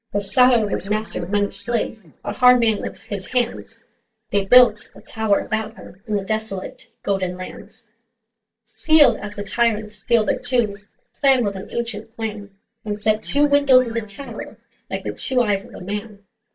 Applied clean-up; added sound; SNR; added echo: neural mask model DeepFilterNet 3.